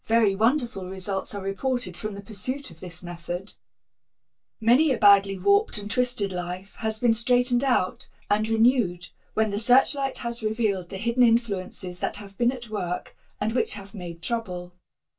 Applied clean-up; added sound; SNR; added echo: none; none; none; reverberation time 0.2 s.